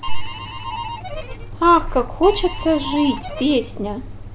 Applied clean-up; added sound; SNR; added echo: none; Harmonica; 13 dB; none.